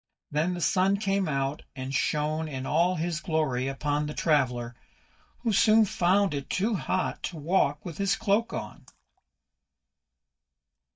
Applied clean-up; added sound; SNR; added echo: neural mask model DeepFilterNet 3.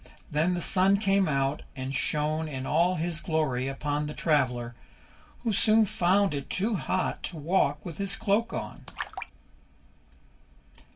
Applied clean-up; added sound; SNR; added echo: none; Splash, splatter; 15 dB; reverberation time 0.2 s.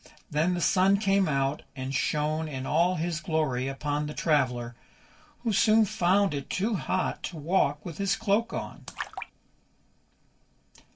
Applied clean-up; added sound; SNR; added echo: neural separator model SepFormer DNS4.